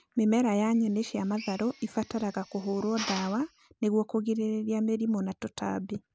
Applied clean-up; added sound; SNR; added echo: none; Drill; 15 dB; none.